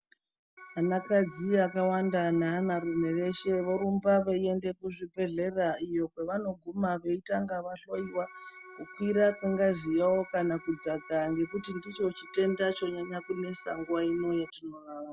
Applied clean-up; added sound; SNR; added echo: none; Organ; 18 dB; none.